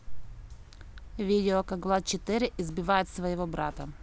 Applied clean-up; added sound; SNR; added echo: none; none; none; none.